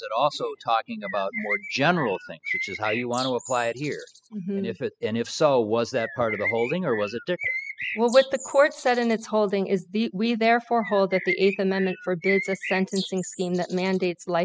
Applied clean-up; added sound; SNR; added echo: classical method spectral subtraction.